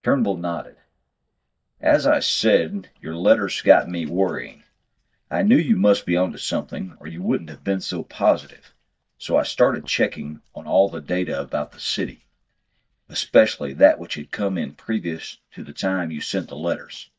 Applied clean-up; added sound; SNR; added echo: neural mask model DeepFilterNet 3.